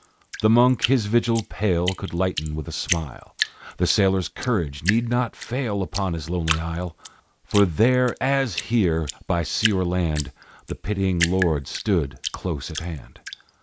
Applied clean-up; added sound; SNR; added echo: none; Drip; 11 dB; none.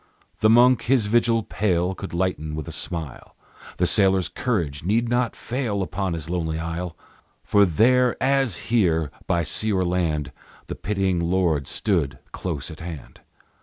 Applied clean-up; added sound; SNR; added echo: none; none; none; none.